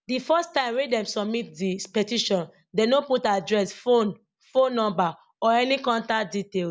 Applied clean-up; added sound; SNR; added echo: none; none; none; none.